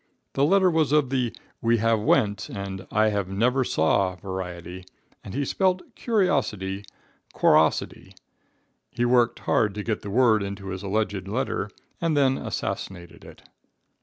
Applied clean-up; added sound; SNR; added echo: none; none; none; none.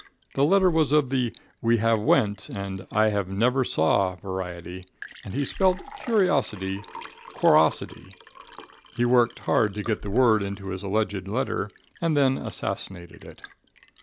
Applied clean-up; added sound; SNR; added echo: none; Liquid; 18 dB; none.